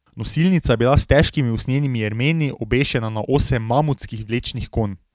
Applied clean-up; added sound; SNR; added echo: none; none; none; none.